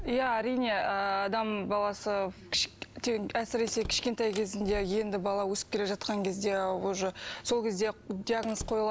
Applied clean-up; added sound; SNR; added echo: none; Slam; 18 dB; none.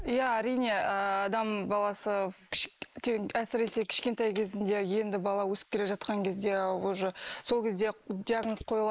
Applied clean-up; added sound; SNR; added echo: neural mask model Resemble Enhance denoiser.